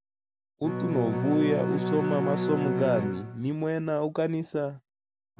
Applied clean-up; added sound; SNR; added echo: none; Bowed string instrument; 3 dB; none.